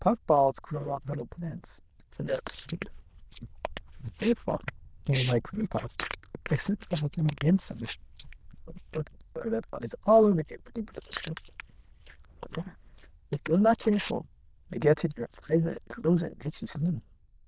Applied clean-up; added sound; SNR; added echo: neural diffusion model UNIVERSE++.